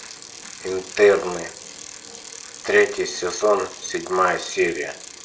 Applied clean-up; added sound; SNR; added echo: none; Bicycle; 16 dB; reverberation time 0.3 s.